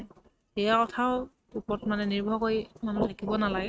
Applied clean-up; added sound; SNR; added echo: neural mask model RNNoise.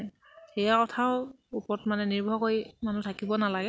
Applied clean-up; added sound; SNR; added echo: none; none; none; none.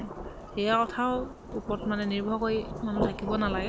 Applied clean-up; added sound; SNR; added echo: none; Rain / Thunderstorm; 6 dB; none.